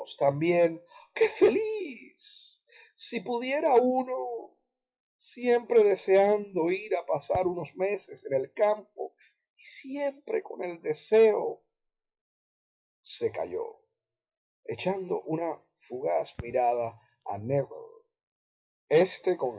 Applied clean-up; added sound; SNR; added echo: classical method WPE with log-MMSE.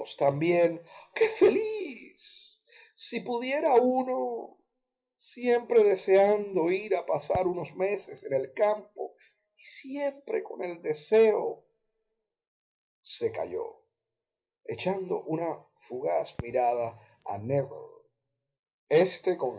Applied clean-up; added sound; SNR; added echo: none; Crackle; 20 dB; reverberation time 0.4 s.